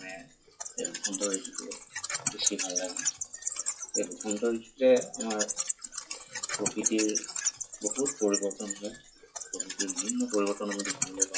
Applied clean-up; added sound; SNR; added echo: classical method WPE with log-MMSE.